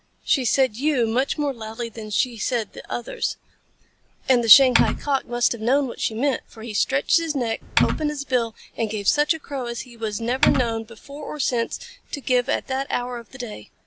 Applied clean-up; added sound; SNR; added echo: none; Typing; -1 dB; none.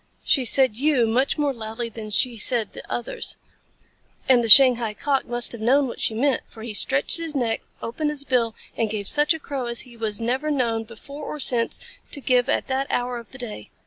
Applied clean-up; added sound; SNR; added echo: none; none; none; none.